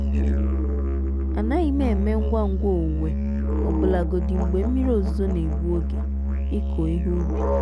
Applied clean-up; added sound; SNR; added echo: none; Musical instrument; -4 dB; none.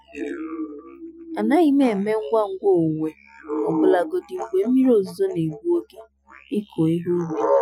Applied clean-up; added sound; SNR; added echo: classical method Wiener filter.